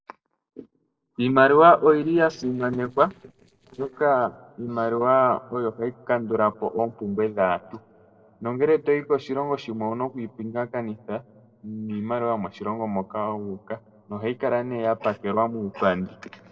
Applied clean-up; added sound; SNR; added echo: neural separator model SepFormer DNS4.